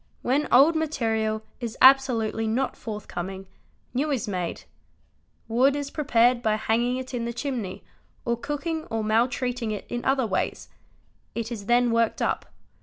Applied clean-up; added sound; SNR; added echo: none; none; none; none.